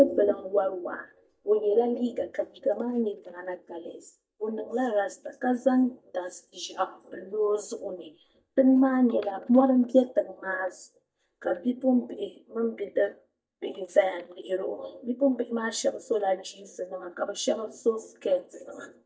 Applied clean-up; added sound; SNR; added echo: neural mask model DeepFilterNet 3.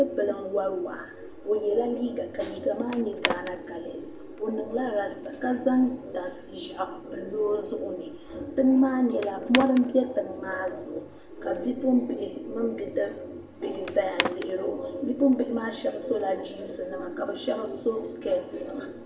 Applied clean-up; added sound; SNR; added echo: none; Skateboard; 10 dB; reverberation time 0.6 s.